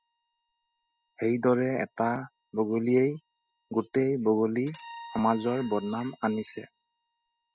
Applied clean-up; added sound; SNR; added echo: classical method spectral subtraction.